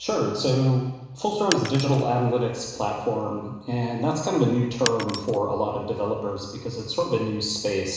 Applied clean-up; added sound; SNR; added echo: none; Shatter; 11 dB; reverberation time 1.0 s.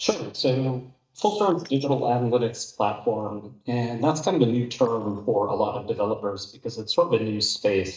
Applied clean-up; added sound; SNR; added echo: neural mask model DeepFilterNet 3.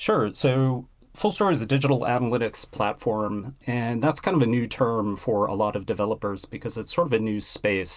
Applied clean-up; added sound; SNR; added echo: none; none; none; none.